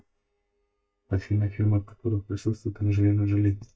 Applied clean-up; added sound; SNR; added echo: neural mask model DeepFilterNet 3.